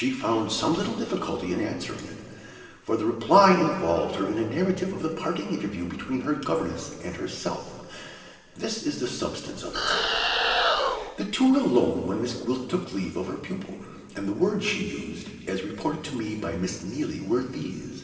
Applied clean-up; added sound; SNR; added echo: none; Animal; -1 dB; reverberation time 2.4 s.